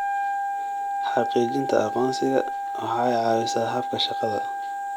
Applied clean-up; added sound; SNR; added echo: none; Wind instrument, woodwind instrument; 2 dB; none.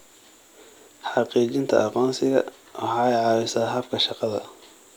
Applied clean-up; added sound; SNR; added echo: none; none; none; none.